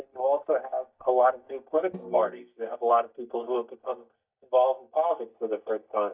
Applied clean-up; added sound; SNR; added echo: neural mask model DeepFilterNet 3.